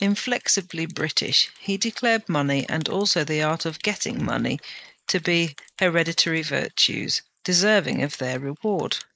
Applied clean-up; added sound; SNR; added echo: neural mask model Resemble Enhance denoiser.